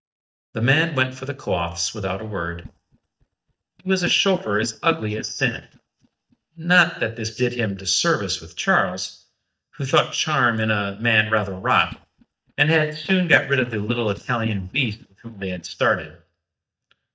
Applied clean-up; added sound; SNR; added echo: neural mask model DeepFilterNet 3.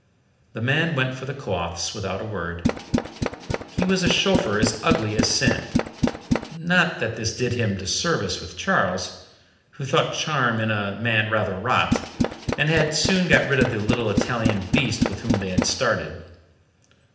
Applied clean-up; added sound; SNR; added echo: none; Tools; 1 dB; reverberation time 0.8 s.